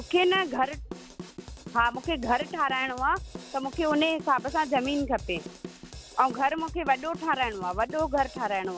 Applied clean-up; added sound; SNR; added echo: none; Drum kit; 14 dB; none.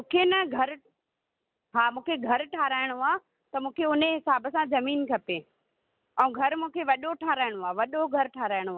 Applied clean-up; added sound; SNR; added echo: none; none; none; none.